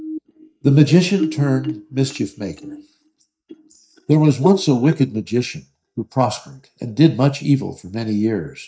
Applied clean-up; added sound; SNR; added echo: neural mask model DeepFilterNet 3.